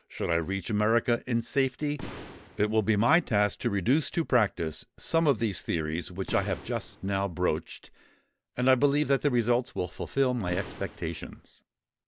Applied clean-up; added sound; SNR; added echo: none; Boom; 14 dB; none.